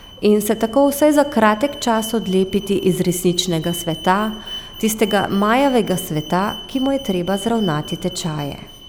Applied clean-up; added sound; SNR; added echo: none; Alarm; 16 dB; none.